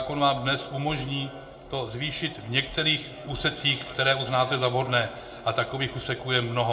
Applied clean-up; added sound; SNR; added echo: none; none; none; reverberation time 0.4 s.